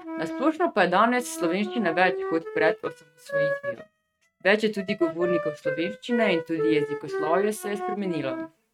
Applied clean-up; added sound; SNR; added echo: neural mask model RNNoise.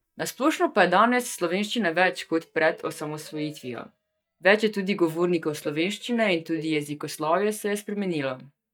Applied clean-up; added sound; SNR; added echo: neural mask model DeepFilterNet 3.